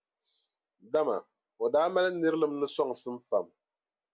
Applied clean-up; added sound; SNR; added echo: none; none; none; none.